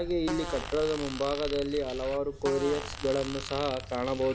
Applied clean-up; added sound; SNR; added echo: none; Fart + Bell / Train; 9 dB; none.